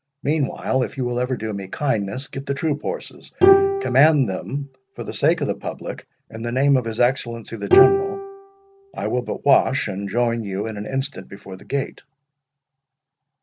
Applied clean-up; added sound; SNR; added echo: none; Bowed string instrument; 0 dB; none.